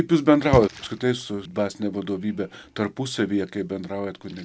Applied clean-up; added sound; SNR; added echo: none; Splash, splatter; 13 dB; none.